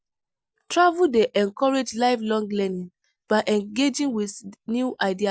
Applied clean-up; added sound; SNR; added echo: none; none; none; none.